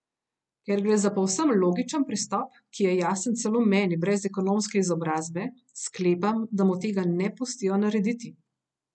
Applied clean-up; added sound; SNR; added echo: none; none; none; none.